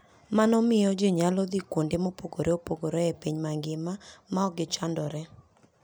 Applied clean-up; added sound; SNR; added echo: none; none; none; none.